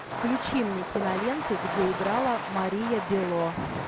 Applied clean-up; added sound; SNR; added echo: none; Fireworks; 3 dB; none.